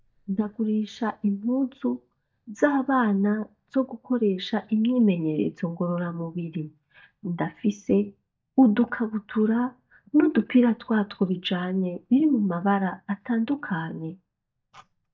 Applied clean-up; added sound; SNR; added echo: neural mask model DeepFilterNet 3.